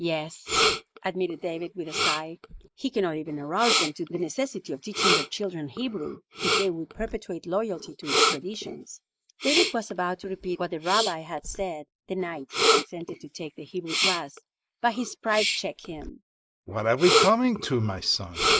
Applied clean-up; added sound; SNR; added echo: neural mask model Resemble Enhance denoiser.